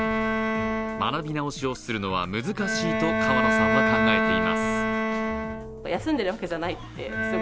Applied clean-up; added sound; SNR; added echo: none; Bowed string instrument; -4 dB; none.